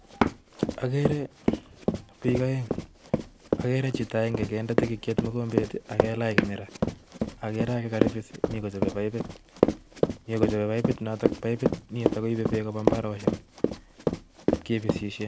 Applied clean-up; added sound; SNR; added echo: none; Run; -2 dB; none.